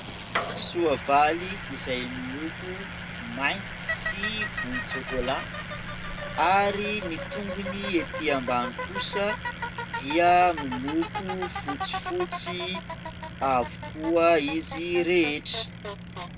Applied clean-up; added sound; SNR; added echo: none; Bicycle; 6 dB; reverberation time 0.2 s.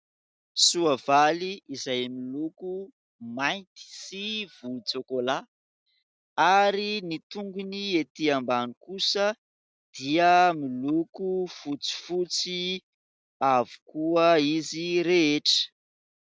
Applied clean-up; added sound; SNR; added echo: none; none; none; none.